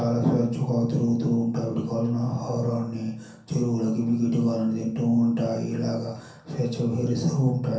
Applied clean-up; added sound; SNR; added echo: none; none; none; reverberation time 0.6 s.